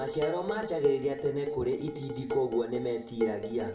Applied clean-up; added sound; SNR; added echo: none; Dishes, pots, and pans; 6 dB; reverberation time 0.5 s.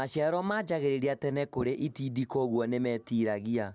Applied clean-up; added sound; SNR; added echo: none; none; none; none.